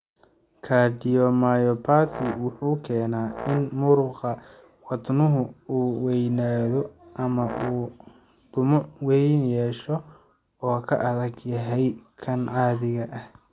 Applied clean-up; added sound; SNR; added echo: none; Brass instrument; 14 dB; none.